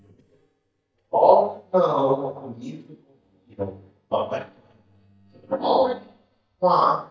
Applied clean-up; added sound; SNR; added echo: neural mask model DeepFilterNet 3.